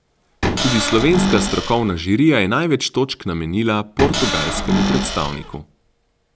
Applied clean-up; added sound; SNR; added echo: none; Cupboard open or close / Door; 1 dB; none.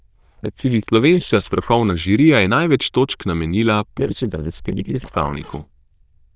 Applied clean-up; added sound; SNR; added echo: neural diffusion model UNIVERSE++.